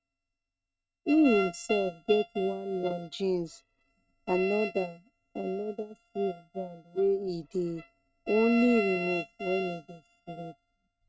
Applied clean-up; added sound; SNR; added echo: neural mask model RNNoise.